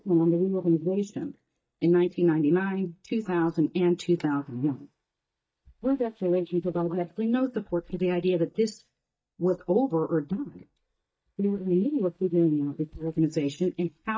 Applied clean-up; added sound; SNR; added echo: neural mask model DeepFilterNet 3.